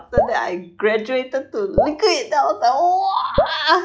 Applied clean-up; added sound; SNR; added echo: classical method log-MMSE.